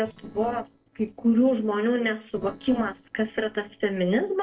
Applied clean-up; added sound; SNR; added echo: neural separator model SepFormer DNS4.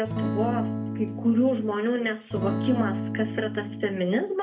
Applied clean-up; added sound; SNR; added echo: none; Acoustic guitar / Strum; 4 dB; reverberation time 0.3 s.